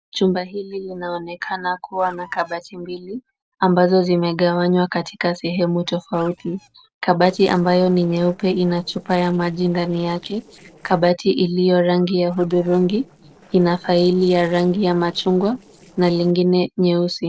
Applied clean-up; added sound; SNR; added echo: neural separator model SepFormer DNS4.